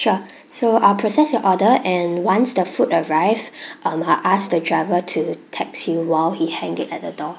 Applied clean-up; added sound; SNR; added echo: none; none; none; none.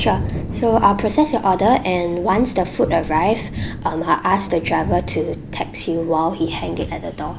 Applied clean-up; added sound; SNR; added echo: none; Thunder; 9 dB; none.